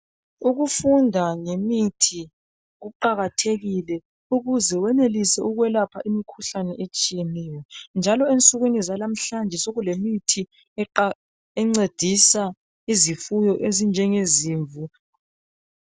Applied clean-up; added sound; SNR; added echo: none; none; none; none.